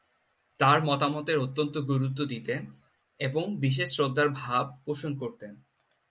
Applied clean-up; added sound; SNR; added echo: none; none; none; none.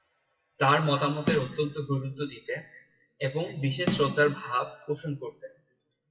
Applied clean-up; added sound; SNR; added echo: classical method WPE with log-MMSE.